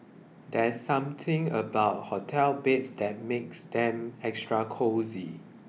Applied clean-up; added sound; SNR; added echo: none; none; none; none.